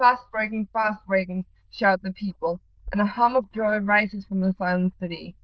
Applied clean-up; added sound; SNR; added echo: neural diffusion model UNIVERSE++.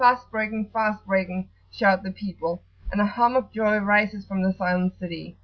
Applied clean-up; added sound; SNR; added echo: none; none; none; none.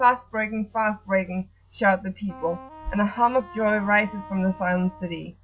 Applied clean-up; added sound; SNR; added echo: none; Wind instrument, woodwind instrument; 18 dB; none.